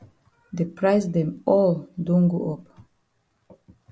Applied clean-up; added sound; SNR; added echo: none; none; none; none.